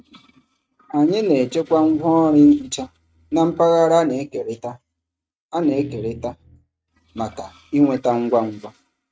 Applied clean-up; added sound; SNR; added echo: neural mask model RNNoise.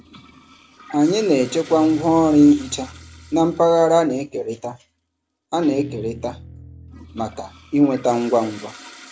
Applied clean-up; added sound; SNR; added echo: none; Guitar + Toilet flush; 20 dB; none.